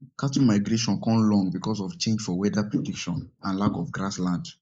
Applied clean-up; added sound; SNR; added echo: neural mask model Resemble Enhance denoiser.